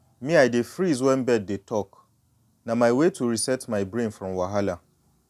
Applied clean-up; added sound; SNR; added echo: none; none; none; none.